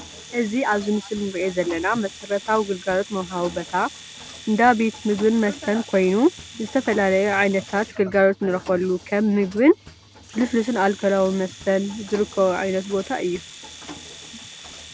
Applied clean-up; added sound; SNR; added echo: none; Mechanisms + Domestic sounds, home sounds; 18 dB; none.